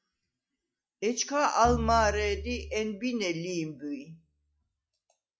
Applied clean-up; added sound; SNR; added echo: classical method log-MMSE.